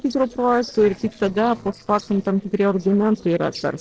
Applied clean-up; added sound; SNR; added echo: neural separator model SepFormer DNS4.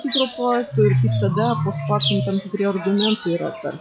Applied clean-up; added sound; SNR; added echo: classical method log-MMSE.